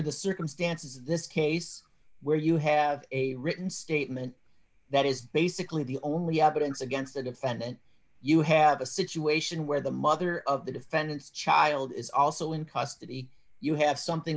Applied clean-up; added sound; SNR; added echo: none; none; none; none.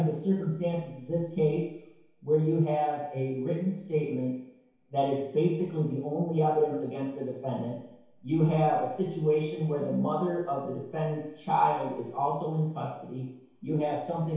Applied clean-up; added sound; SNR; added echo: none; none; none; reverberation time 1.0 s.